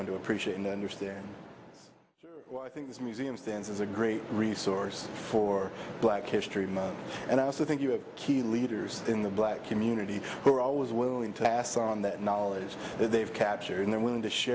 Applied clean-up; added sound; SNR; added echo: none; none; none; none.